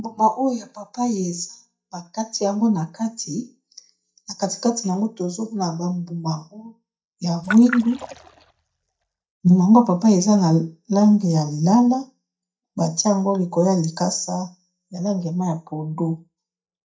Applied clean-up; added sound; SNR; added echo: neural mask model DeepFilterNet 3.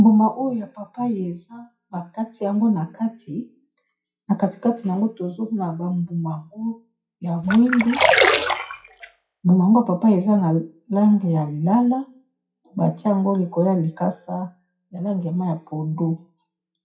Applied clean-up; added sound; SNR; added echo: classical method WPE with log-MMSE.